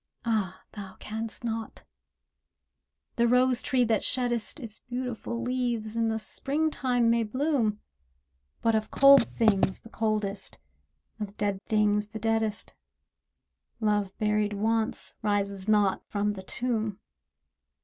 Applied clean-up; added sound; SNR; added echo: none; Writing; 2 dB; none.